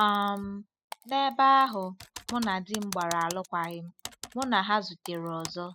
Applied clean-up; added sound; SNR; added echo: classical method spectral subtraction.